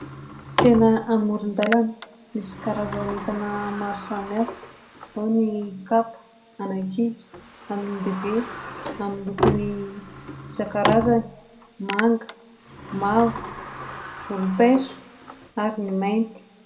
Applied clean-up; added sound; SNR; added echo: none; Sliding door; 8 dB; reverberation time 0.6 s.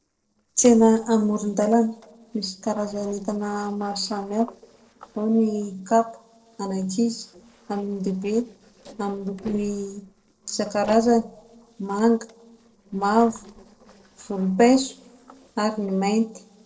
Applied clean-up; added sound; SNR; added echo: neural separator model SepFormer DNS4.